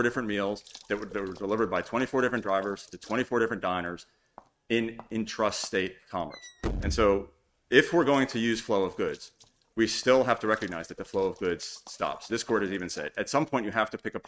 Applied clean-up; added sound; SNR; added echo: neural mask model RNNoise.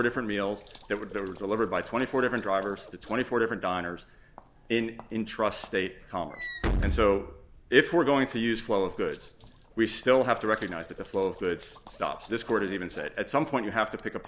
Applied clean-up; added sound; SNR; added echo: none; Walk, footsteps / Slam; 12 dB; none.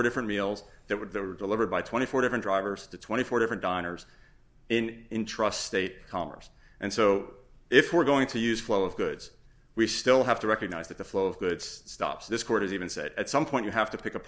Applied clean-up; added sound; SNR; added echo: none; none; none; none.